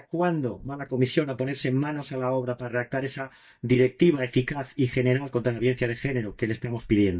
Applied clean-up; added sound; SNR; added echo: neural mask model DeepFilterNet 3.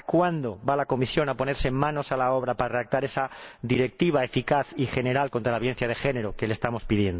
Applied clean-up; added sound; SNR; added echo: none; none; none; none.